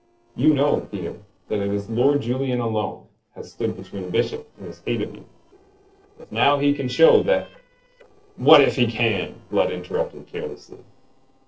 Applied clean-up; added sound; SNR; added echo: neural separator model SepFormer DNS4.